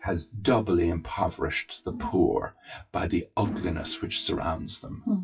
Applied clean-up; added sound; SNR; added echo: classical method WPE with log-MMSE.